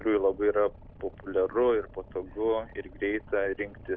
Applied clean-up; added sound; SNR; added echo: none; Boat, Water vehicle; 19 dB; none.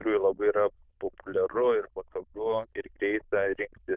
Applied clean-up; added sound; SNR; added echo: neural diffusion model UNIVERSE++.